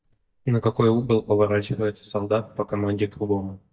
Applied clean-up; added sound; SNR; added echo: neural mask model DeepFilterNet 3.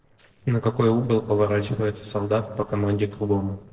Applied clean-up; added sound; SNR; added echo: neural separator model SepFormer DNS4.